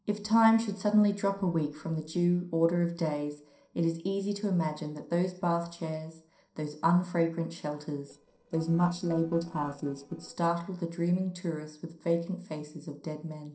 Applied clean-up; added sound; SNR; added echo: neural separator model SepFormer DNS4.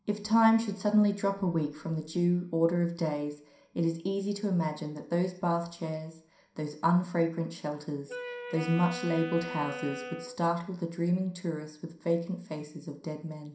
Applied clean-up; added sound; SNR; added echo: none; Wind instrument, woodwind instrument; 10 dB; reverberation time 0.5 s.